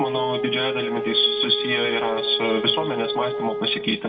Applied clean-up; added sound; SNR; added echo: none; Wind instrument, woodwind instrument; 3 dB; reverberation time 1.3 s.